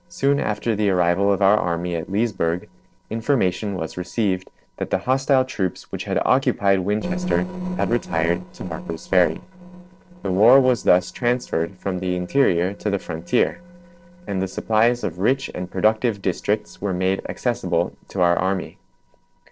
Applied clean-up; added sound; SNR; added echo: neural separator model SepFormer DNS4.